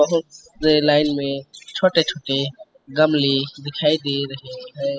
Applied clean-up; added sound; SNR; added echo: classical method spectral subtraction.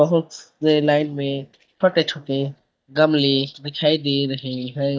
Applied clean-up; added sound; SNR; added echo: neural mask model DeepFilterNet 3.